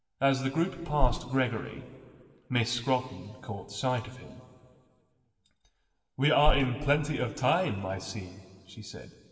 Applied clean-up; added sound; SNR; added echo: none; Bird; 3 dB; reverberation time 1.9 s.